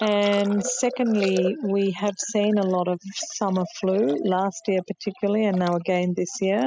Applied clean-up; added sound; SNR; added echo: classical method spectral subtraction.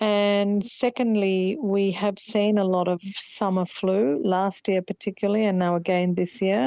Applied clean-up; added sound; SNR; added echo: none; none; none; none.